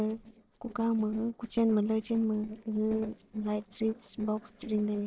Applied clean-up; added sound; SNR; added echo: neural separator model SepFormer DNS4.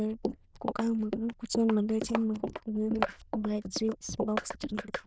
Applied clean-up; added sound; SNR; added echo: neural diffusion model UNIVERSE++.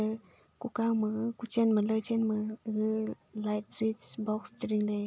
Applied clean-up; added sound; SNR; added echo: none; none; none; none.